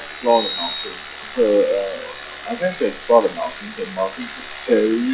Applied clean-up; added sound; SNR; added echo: classical method log-MMSE.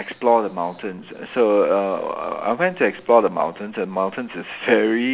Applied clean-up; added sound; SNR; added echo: none; none; none; none.